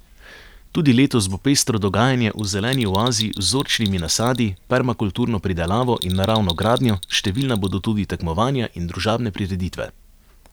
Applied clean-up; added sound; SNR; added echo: none; Bell; 13 dB; none.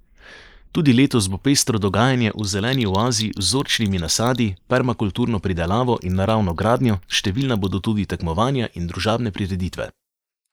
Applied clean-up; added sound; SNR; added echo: neural mask model Resemble Enhance denoiser.